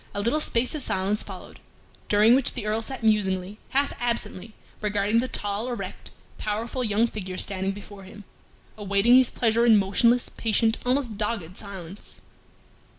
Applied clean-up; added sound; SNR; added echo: none; none; none; none.